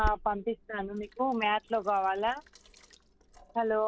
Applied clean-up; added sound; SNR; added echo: none; Sink (filling or washing); 11 dB; none.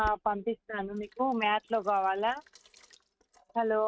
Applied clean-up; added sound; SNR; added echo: neural mask model RNNoise.